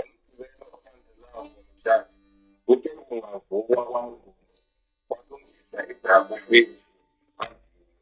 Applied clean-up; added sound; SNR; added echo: neural mask model DeepFilterNet 3.